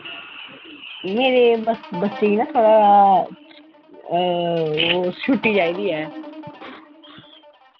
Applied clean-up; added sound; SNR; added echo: none; Guitar; 17 dB; none.